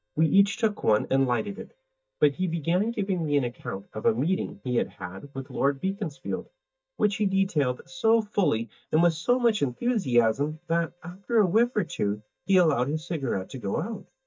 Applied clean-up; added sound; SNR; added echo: neural mask model DeepFilterNet 3.